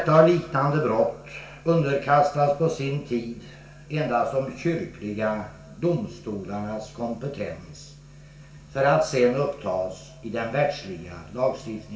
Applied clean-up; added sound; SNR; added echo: none; none; none; reverberation time 0.3 s.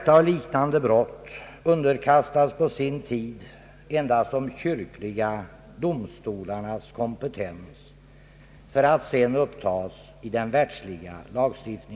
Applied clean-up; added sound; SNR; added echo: none; none; none; none.